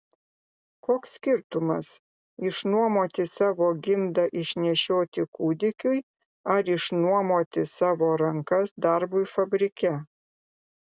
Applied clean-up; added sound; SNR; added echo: none; none; none; none.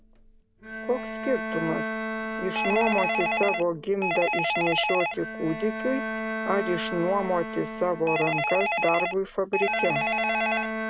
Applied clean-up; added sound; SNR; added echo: none; Bowed string instrument + Telephone; 0 dB; none.